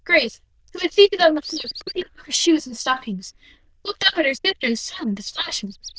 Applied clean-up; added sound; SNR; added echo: neural diffusion model UNIVERSE++.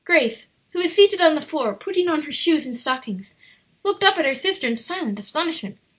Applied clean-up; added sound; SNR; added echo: none; none; none; none.